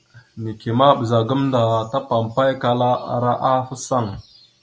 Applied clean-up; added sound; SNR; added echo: none; none; none; none.